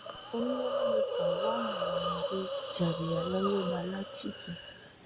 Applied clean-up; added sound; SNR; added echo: none; Hiss; 0 dB; none.